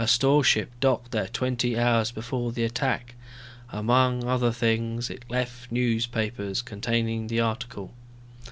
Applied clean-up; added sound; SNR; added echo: none; none; none; none.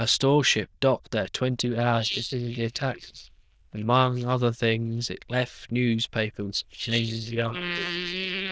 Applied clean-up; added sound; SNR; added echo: neural diffusion model UNIVERSE++.